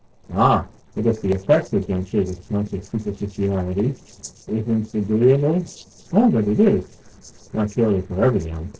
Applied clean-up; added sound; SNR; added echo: neural separator model SepFormer DNS4.